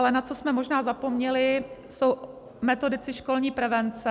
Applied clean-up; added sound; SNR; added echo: none; none; none; none.